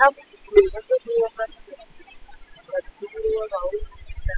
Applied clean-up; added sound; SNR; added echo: classical method spectral subtraction.